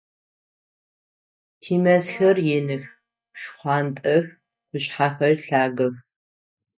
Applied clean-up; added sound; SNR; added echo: neural mask model DeepFilterNet 3.